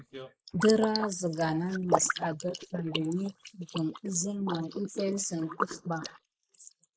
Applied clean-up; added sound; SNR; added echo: neural mask model Resemble Enhance denoiser.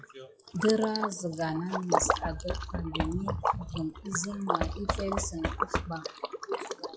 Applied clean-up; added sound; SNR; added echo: classical method log-MMSE.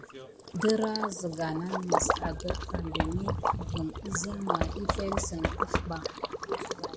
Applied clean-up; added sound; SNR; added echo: none; Knock / Wood + Liquid; -1 dB; none.